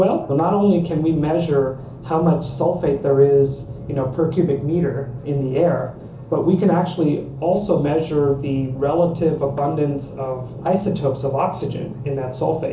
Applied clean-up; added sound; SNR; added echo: none; none; none; reverberation time 0.8 s.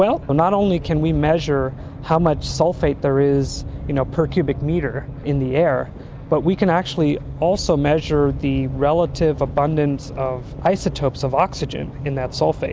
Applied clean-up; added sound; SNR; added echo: none; none; none; none.